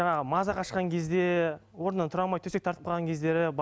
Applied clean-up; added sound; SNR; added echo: none; none; none; none.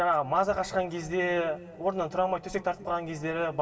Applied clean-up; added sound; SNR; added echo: none; none; none; reverberation time 3.0 s.